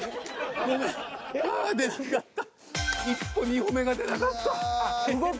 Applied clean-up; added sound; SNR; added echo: none; none; none; none.